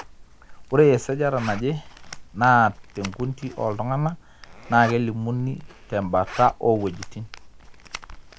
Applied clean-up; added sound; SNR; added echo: none; Zipper (clothing); 15 dB; none.